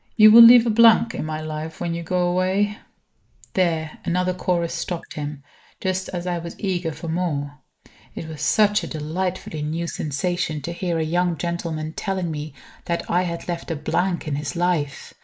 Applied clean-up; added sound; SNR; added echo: neural mask model Resemble Enhance denoiser.